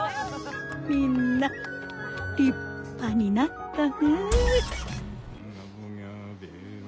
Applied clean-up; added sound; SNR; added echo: none; Engine; 0 dB; none.